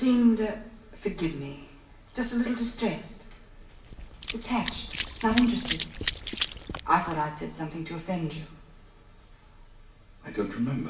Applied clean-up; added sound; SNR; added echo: none; Run; 2 dB; reverberation time 0.8 s.